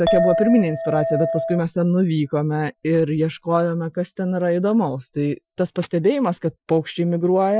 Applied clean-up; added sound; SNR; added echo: classical method Wiener filter.